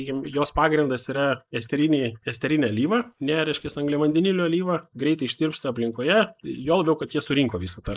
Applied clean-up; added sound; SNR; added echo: neural mask model Resemble Enhance denoiser.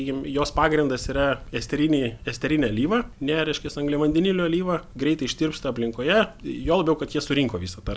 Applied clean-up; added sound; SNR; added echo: none; none; none; none.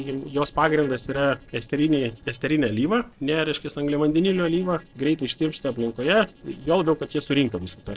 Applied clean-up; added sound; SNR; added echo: neural separator model SepFormer DNS4.